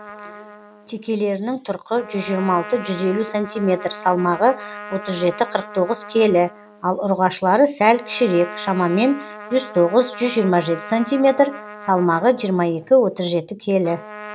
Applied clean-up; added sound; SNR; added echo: none; Trumpet; 16 dB; none.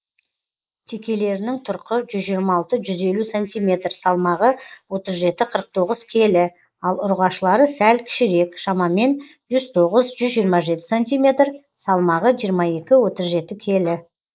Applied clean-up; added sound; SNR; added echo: neural mask model Resemble Enhance denoiser.